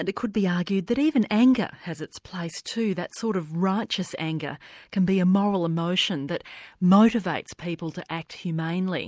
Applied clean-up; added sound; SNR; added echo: none; none; none; none.